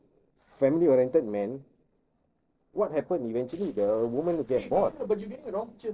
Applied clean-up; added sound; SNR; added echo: neural separator model SepFormer DNS4.